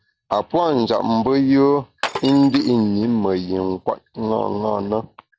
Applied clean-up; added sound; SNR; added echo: none; Glass; 14 dB; none.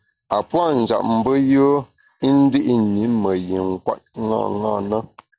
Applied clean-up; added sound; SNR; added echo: none; none; none; none.